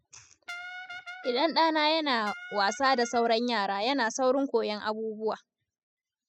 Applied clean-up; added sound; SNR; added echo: classical method spectral subtraction.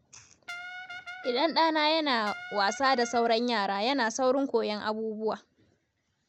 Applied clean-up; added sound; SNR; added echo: none; Brass instrument; 13 dB; none.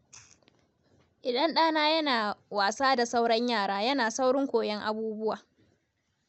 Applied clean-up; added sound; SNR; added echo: none; none; none; none.